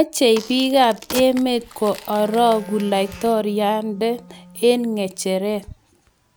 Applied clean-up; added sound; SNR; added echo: none; Crack + Wind instrument, woodwind instrument; 18 dB; none.